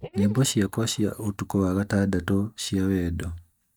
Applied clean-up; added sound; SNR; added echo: neural mask model DeepFilterNet 3.